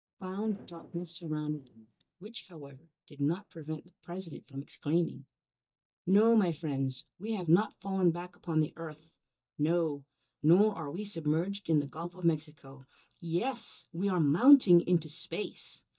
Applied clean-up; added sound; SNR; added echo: neural mask model DeepFilterNet 3.